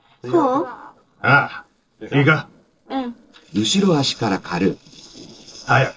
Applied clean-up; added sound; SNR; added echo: neural separator model SepFormer DNS4.